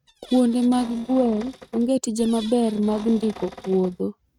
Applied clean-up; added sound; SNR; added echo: neural mask model RNNoise.